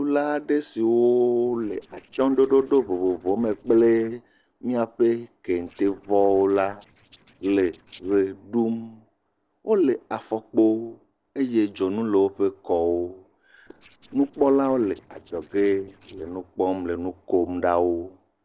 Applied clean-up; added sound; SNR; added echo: neural separator model SepFormer DNS4.